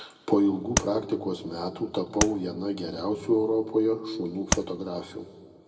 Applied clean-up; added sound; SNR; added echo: none; Tap; 0 dB; reverberation time 1.9 s.